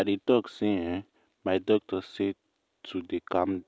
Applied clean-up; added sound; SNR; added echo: none; none; none; none.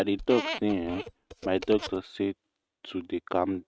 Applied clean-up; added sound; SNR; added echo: neural mask model RNNoise.